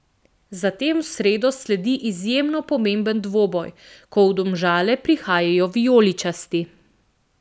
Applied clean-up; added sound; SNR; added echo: none; none; none; none.